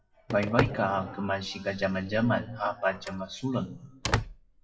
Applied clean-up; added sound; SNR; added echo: classical method WPE with log-MMSE.